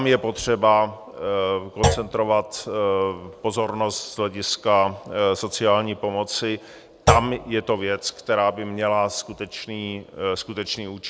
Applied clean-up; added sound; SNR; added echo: none; Thump, thud; 4 dB; none.